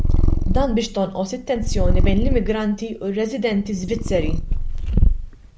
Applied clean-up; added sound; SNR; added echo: none; Purr; -4 dB; none.